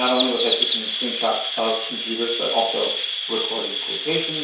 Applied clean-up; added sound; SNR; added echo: none; Chirp, tweet; -3 dB; reverberation time 0.6 s.